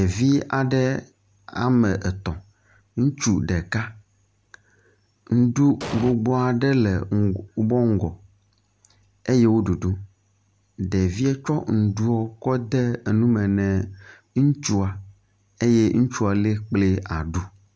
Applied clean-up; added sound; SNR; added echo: none; Explosion; 8 dB; none.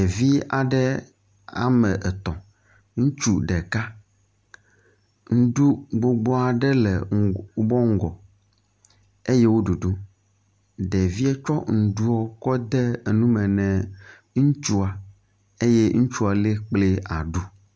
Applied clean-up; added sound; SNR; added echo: none; none; none; none.